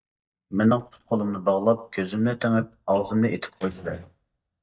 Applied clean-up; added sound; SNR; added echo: neural mask model DeepFilterNet 3.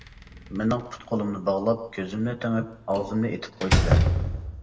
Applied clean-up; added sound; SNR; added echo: none; Slam; 0 dB; reverberation time 1.0 s.